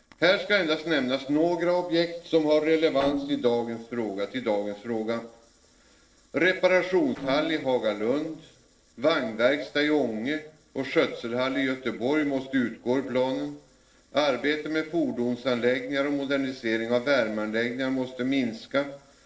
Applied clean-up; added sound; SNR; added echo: neural separator model SepFormer DNS4.